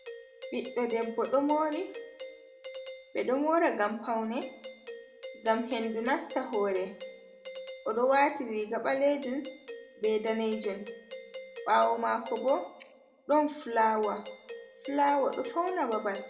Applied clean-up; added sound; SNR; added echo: none; Doorbell; 14 dB; reverberation time 0.6 s.